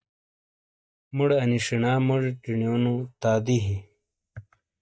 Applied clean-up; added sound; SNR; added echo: neural mask model DeepFilterNet 3.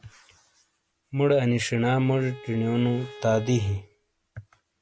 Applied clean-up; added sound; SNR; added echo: none; Bowed string instrument; 18 dB; none.